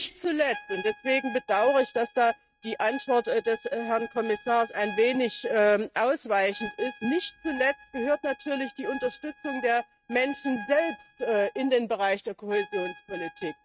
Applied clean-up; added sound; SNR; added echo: neural mask model RNNoise.